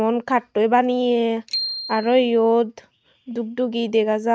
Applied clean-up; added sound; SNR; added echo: neural mask model RNNoise.